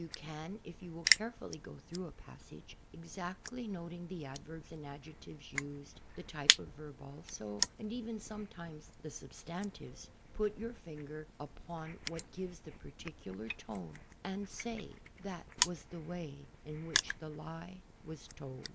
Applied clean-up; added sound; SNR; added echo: none; Crushing; -2 dB; none.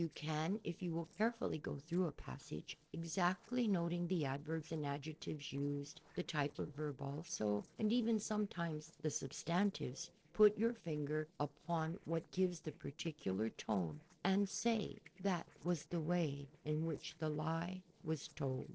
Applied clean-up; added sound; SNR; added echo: neural separator model SepFormer DNS4.